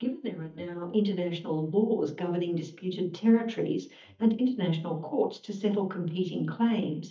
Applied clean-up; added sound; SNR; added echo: neural mask model DeepFilterNet 3.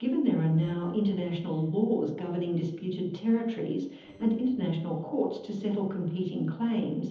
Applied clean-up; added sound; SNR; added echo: neural separator model SepFormer DNS4.